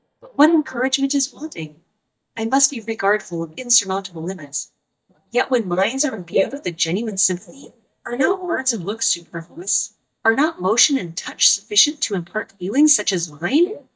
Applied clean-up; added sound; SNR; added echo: neural mask model DeepFilterNet 3.